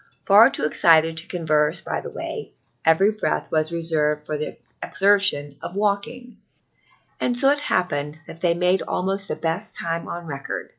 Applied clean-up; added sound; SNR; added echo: none; none; none; none.